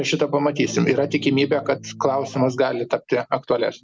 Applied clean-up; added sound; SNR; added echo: none; Electric guitar / Strum; 16 dB; none.